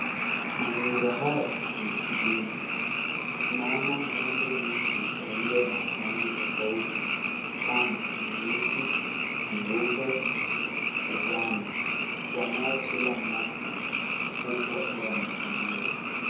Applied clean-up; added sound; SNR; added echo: none; Frog; -4 dB; reverberation time 0.7 s.